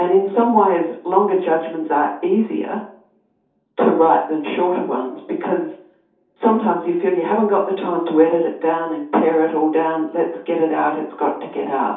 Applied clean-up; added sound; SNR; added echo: none; none; none; reverberation time 0.5 s.